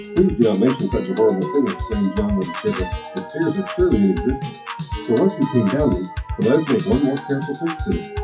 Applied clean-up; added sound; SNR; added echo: classical method WPE with log-MMSE.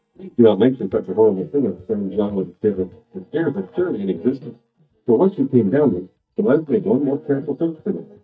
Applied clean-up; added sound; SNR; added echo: neural mask model DeepFilterNet 3.